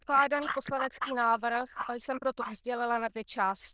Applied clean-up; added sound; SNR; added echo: neural diffusion model UNIVERSE++.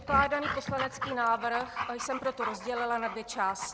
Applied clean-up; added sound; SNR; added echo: none; Dog; 7 dB; none.